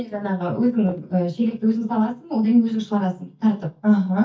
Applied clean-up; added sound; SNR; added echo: neural mask model DeepFilterNet 3.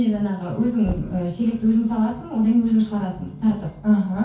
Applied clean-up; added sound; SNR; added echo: none; Knock; 16 dB; reverberation time 0.6 s.